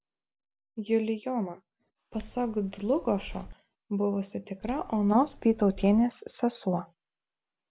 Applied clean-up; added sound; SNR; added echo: none; Keys jangling; 16 dB; none.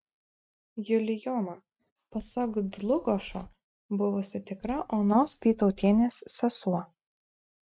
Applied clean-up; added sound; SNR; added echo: neural mask model RNNoise.